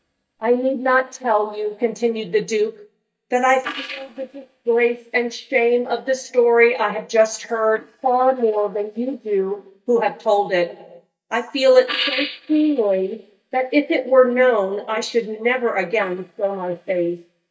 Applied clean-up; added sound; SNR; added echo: neural mask model DeepFilterNet 3.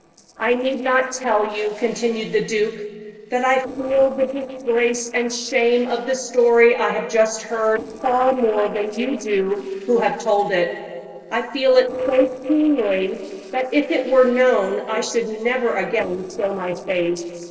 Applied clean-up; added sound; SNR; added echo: neural separator model SepFormer DNS4.